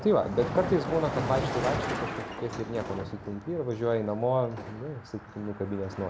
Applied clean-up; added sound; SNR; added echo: none; Car passing by; 6 dB; none.